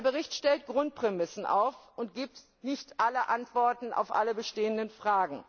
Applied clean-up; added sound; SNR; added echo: none; none; none; none.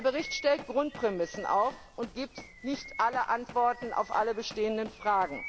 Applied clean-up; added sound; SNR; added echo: none; Bird vocalization, bird call, bird song + Run; 15 dB; none.